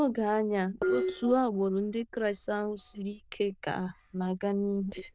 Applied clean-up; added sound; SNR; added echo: neural diffusion model UNIVERSE++.